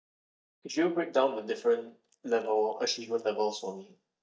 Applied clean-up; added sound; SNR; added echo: neural mask model DeepFilterNet 3.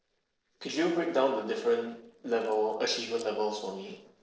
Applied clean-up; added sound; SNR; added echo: neural separator model SepFormer DNS4.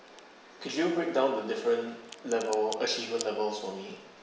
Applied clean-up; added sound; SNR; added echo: none; Crack; 18 dB; reverberation time 0.9 s.